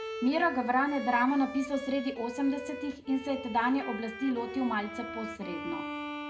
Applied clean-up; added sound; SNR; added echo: none; Bowed string instrument; 10 dB; reverberation time 0.2 s.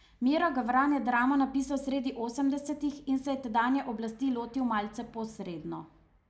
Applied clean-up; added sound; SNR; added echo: none; none; none; none.